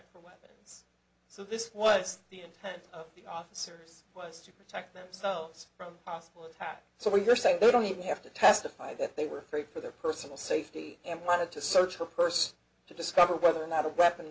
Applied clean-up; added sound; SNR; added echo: none; none; none; none.